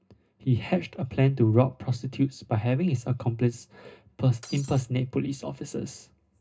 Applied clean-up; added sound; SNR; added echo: none; Shatter; 17 dB; reverberation time 0.2 s.